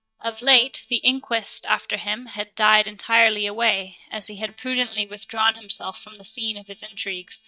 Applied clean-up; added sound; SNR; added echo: neural mask model DeepFilterNet 3.